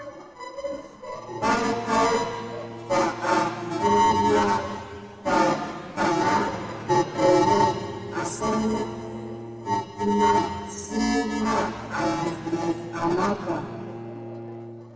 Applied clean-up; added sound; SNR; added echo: none; Bowed string instrument; 16 dB; reverberation time 2.2 s.